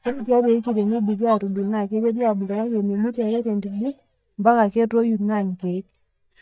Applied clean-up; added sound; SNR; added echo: neural mask model DeepFilterNet 3.